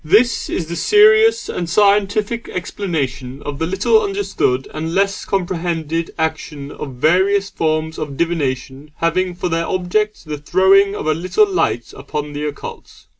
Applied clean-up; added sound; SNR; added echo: none; none; none; none.